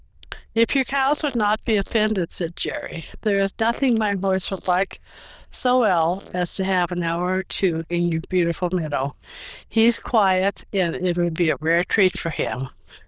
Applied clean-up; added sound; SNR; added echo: neural diffusion model UNIVERSE++.